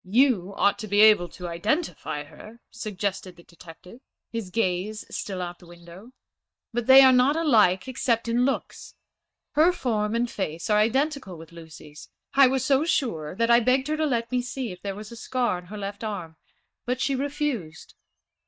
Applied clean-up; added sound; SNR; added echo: neural mask model DeepFilterNet 3.